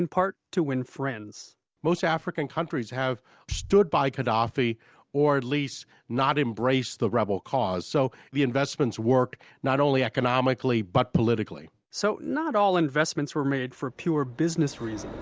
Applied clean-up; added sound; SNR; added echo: none; Bass drum; 17 dB; none.